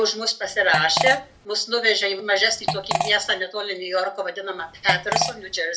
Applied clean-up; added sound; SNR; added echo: none; Fart; 4 dB; reverberation time 0.3 s.